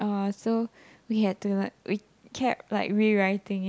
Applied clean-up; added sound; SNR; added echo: none; none; none; none.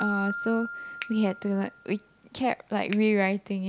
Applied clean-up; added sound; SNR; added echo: none; Keyboard (musical) + Finger snapping; 11 dB; none.